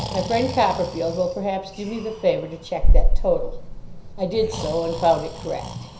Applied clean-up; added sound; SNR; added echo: none; Breathing; -2 dB; reverberation time 0.5 s.